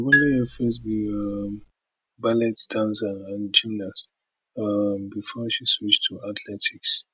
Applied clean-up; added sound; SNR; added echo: none; Marimba, xylophone; 3 dB; none.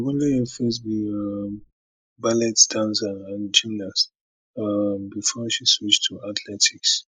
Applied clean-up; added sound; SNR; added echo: neural mask model Resemble Enhance denoiser.